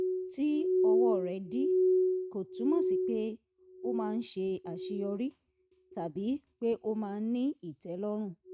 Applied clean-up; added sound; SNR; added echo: neural mask model RNNoise.